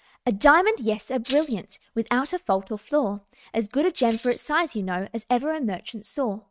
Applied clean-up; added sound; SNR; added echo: neural mask model RNNoise.